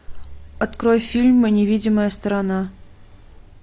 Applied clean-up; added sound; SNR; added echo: none; none; none; none.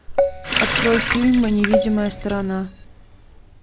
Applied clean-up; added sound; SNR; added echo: none; Keyboard (musical) + Water tap, faucet; 1 dB; none.